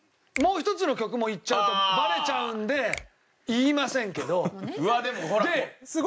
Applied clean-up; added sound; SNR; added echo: none; Finger snapping; 17 dB; none.